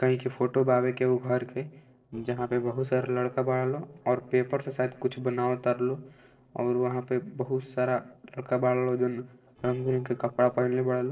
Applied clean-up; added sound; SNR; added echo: neural separator model SepFormer DNS4.